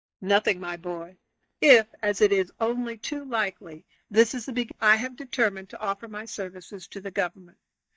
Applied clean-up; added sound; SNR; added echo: neural mask model DeepFilterNet 3.